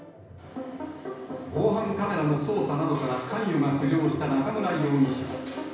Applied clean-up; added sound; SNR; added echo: none; none; none; reverberation time 0.9 s.